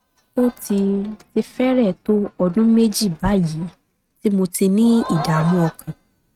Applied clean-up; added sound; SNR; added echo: neural mask model RNNoise.